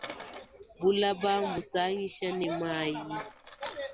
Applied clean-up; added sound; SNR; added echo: none; Coin (dropping); 16 dB; none.